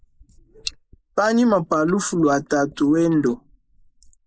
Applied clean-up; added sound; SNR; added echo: neural mask model Resemble Enhance denoiser.